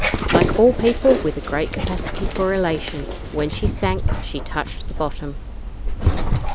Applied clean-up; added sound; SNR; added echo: none; Dog; 0 dB; none.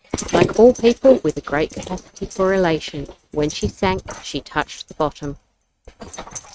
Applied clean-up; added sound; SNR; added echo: neural mask model RNNoise.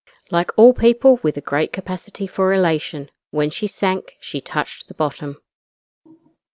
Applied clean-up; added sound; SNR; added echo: none; none; none; none.